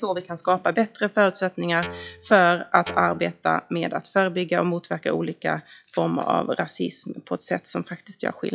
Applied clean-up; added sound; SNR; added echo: classical method log-MMSE.